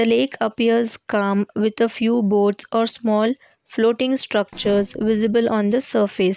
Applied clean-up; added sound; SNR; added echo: neural separator model SepFormer DNS4.